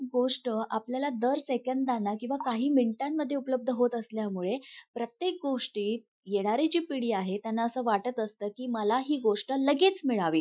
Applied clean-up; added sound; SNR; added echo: classical method Wiener filter.